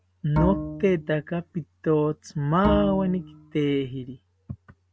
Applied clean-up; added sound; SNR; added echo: none; Bowed string instrument; 5 dB; none.